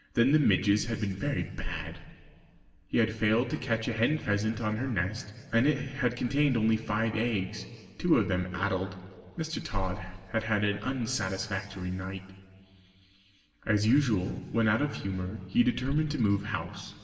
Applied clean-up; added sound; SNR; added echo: none; none; none; reverberation time 1.9 s.